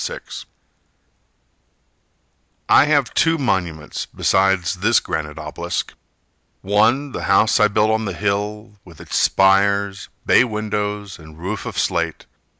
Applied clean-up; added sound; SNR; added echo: none; none; none; none.